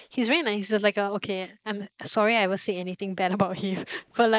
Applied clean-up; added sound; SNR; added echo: neural mask model Resemble Enhance denoiser.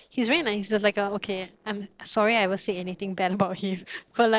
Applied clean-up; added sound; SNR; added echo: neural separator model SepFormer DNS4.